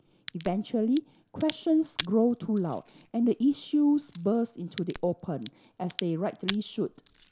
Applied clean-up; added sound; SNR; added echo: none; Crack; 9 dB; none.